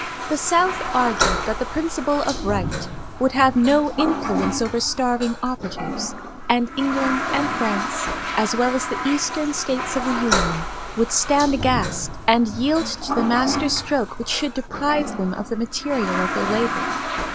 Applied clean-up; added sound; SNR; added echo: none; Toilet flush; 4 dB; none.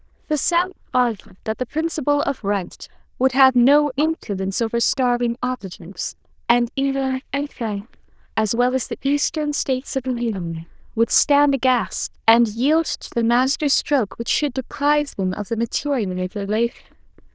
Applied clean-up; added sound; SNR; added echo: neural diffusion model UNIVERSE++.